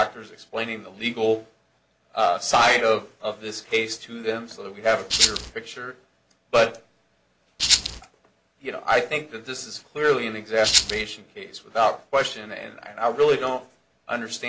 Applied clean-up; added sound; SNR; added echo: none; Rattle (instrument); -4 dB; none.